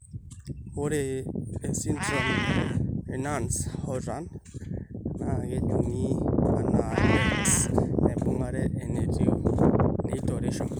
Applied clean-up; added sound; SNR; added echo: none; Meow; 13 dB; none.